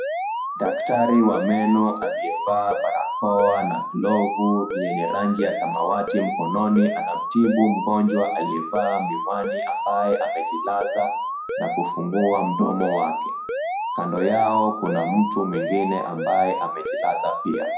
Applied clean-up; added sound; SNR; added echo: none; Alarm; 4 dB; reverberation time 0.4 s.